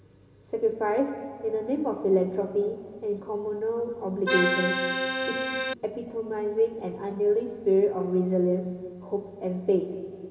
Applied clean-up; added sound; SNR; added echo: none; Accordion; -1 dB; reverberation time 2.8 s.